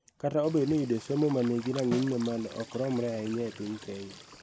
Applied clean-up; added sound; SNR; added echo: none; Snare drum + Cricket / Water; 15 dB; none.